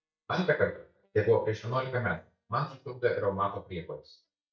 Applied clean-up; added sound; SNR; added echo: neural mask model DeepFilterNet 3.